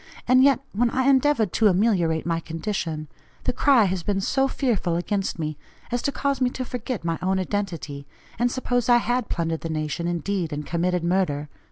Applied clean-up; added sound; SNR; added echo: none; none; none; none.